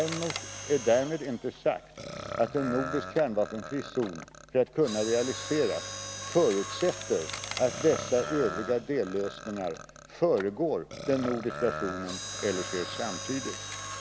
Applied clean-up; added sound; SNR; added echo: none; Mechanisms + Burping, eructation; 9 dB; none.